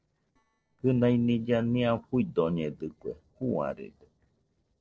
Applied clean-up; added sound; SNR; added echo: neural separator model SepFormer DNS4.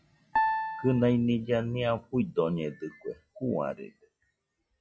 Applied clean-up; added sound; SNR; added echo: classical method log-MMSE.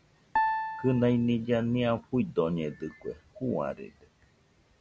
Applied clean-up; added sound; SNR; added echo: none; Piano; 2 dB; none.